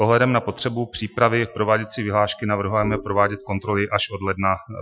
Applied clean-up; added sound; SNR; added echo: classical method Wiener filter.